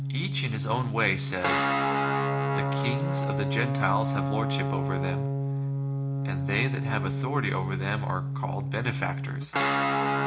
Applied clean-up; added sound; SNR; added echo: none; Guitar; -1 dB; reverberation time 0.4 s.